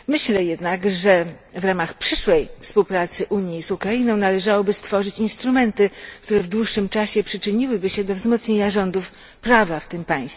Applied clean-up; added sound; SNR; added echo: none; none; none; none.